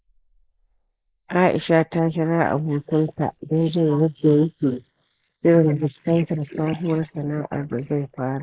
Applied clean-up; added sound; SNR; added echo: neural mask model Resemble Enhance denoiser.